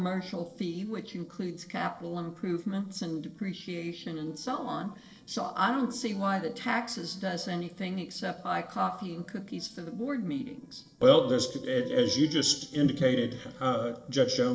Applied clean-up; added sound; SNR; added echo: neural separator model SepFormer DNS4.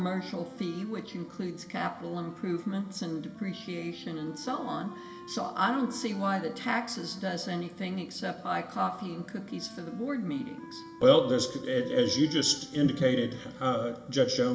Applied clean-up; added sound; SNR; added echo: none; Wind instrument, woodwind instrument; 18 dB; reverberation time 0.6 s.